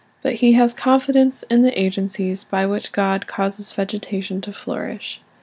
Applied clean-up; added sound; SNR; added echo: none; none; none; none.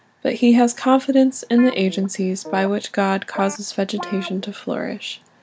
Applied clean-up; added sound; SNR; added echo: none; Guitar; 17 dB; none.